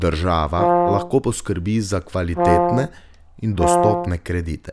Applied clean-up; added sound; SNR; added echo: none; Brass instrument; -1 dB; none.